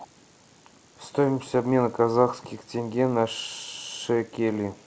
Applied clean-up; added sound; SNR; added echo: none; none; none; none.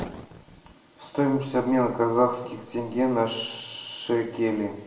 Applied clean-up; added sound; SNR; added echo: none; none; none; reverberation time 0.8 s.